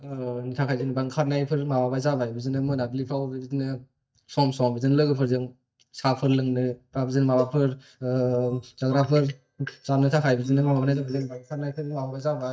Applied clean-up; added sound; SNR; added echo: neural mask model DeepFilterNet 3.